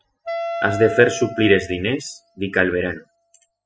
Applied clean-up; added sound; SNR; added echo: classical method spectral subtraction.